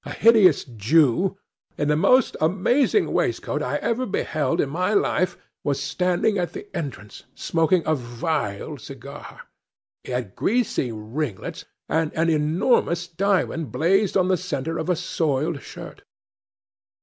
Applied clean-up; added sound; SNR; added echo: none; none; none; none.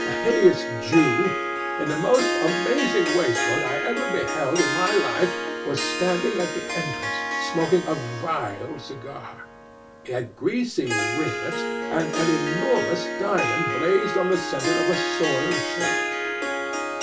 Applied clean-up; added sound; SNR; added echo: none; Harp; 2 dB; reverberation time 0.2 s.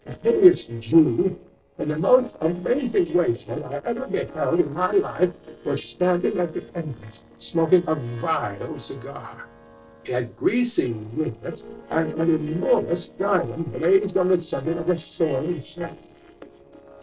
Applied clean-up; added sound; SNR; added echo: neural separator model SepFormer DNS4.